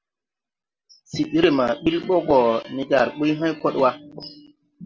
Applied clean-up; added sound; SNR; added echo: none; none; none; none.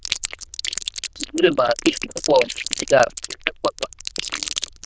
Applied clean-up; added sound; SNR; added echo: neural diffusion model UNIVERSE++.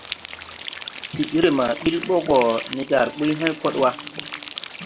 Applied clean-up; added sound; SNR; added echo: none; Rain; 8 dB; none.